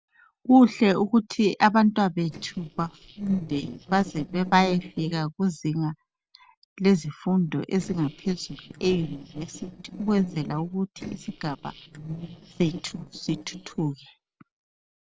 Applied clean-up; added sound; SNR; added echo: neural separator model SepFormer DNS4.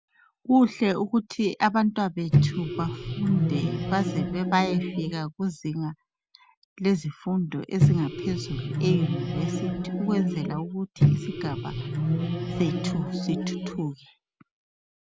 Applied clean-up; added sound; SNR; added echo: none; Microwave oven; -2 dB; none.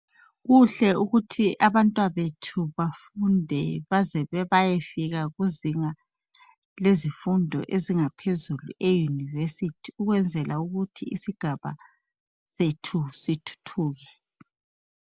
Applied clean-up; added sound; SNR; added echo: none; none; none; none.